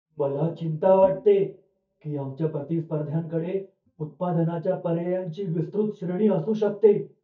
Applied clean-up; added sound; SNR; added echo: neural mask model DeepFilterNet 3.